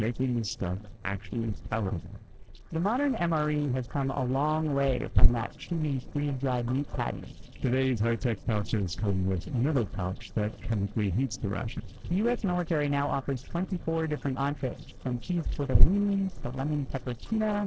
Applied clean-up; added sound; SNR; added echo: neural separator model SepFormer DNS4.